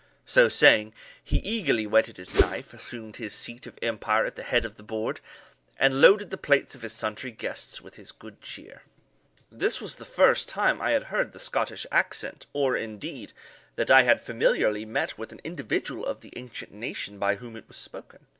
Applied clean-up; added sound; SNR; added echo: none; Whoosh, swoosh, swish; -4 dB; none.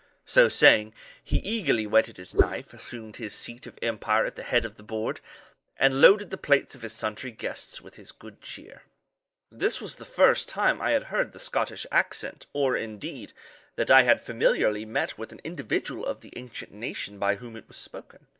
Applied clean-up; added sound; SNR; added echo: neural mask model Resemble Enhance denoiser.